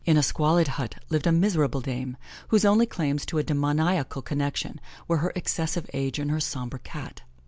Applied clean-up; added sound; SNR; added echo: none; none; none; none.